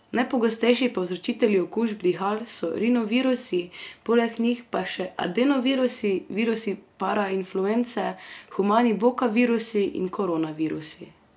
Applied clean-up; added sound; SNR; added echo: none; none; none; none.